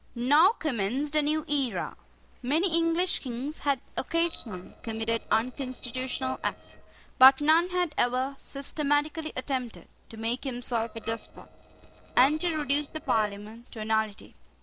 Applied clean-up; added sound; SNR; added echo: neural separator model SepFormer DNS4.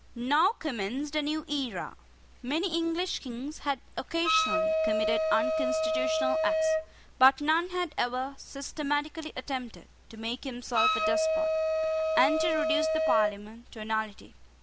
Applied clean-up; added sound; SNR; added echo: none; Wind instrument, woodwind instrument; -3 dB; none.